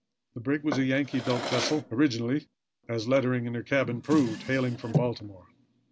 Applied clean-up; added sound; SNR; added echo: none; Drawer open or close; 8 dB; none.